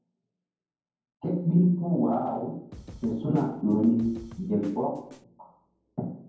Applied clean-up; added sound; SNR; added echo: none; Snare drum / Drum kit; 19 dB; reverberation time 0.9 s.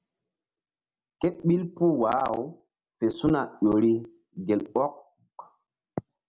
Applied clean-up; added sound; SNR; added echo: none; none; none; none.